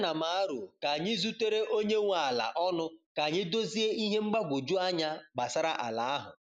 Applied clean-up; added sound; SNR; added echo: none; none; none; none.